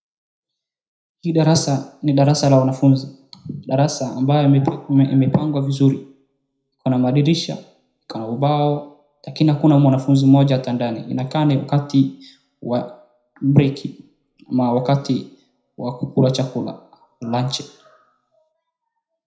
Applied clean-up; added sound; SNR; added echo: none; none; none; reverberation time 0.5 s.